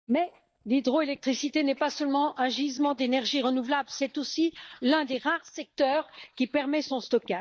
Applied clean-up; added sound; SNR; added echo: neural mask model DeepFilterNet 3.